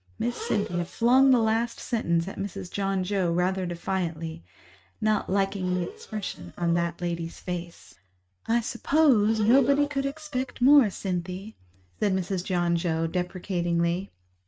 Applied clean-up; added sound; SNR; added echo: neural mask model RNNoise.